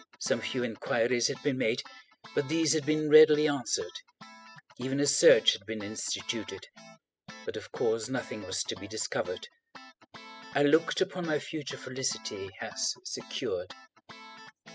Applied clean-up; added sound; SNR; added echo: classical method spectral subtraction.